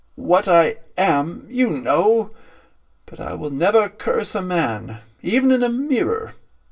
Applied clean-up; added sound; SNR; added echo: none; none; none; reverberation time 0.2 s.